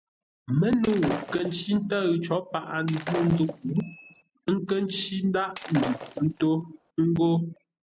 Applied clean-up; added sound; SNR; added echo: none; Shatter; 11 dB; none.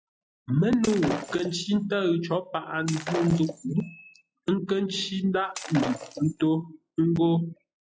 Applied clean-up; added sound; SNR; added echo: classical method log-MMSE.